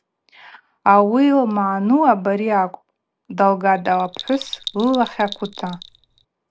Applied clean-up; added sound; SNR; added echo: none; Bell; 16 dB; none.